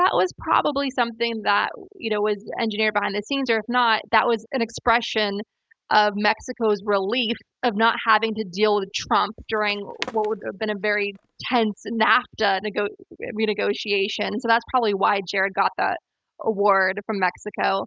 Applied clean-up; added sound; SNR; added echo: none; Skateboard; 20 dB; none.